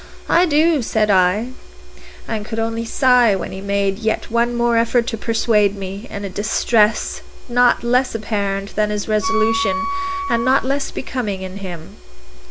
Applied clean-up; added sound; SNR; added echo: none; Wind instrument, woodwind instrument; 6 dB; none.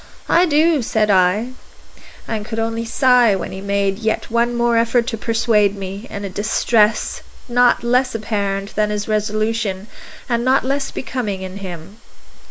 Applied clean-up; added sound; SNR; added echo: neural mask model Resemble Enhance denoiser.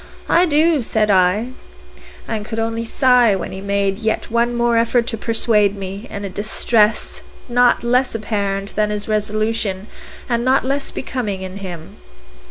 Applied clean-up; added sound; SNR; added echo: none; none; none; none.